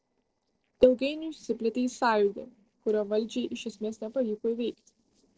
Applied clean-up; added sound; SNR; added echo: neural separator model SepFormer DNS4.